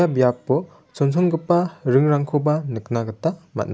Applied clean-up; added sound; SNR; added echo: none; none; none; none.